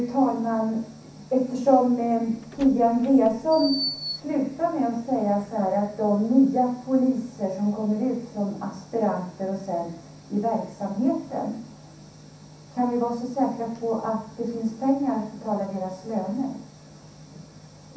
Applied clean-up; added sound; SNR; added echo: none; Door; 12 dB; reverberation time 0.7 s.